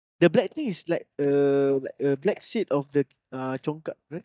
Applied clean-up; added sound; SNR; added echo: neural mask model DeepFilterNet 3.